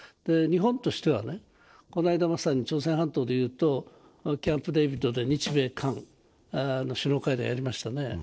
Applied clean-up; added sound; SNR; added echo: neural separator model SepFormer DNS4.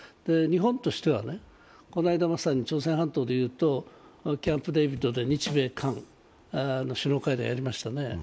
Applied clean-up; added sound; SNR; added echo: none; Drum kit; 16 dB; none.